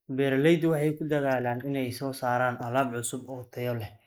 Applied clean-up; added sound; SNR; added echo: neural mask model Resemble Enhance denoiser.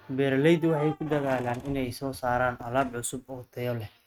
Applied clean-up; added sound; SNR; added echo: neural mask model RNNoise.